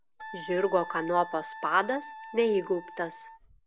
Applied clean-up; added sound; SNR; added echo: none; Wind instrument, woodwind instrument; 14 dB; none.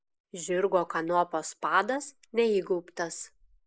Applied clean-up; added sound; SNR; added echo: neural mask model Resemble Enhance denoiser.